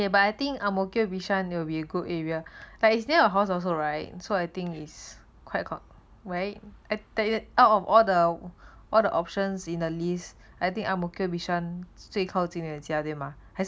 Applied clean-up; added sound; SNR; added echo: none; none; none; none.